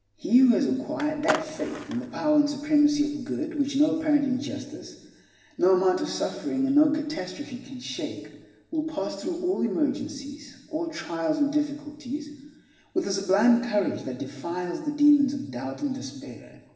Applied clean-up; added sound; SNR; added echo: none; Skateboard; 7 dB; reverberation time 1.1 s.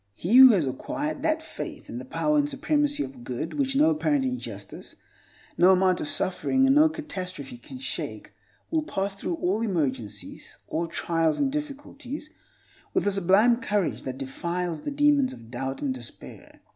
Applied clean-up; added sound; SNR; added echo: none; none; none; none.